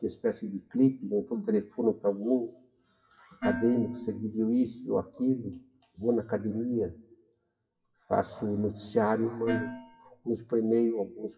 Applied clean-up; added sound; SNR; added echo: classical method WPE with log-MMSE.